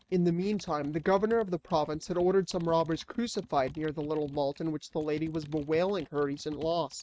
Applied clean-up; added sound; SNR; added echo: neural mask model RNNoise.